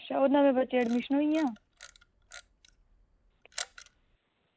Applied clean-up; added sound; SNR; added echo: none; Camera; 18 dB; none.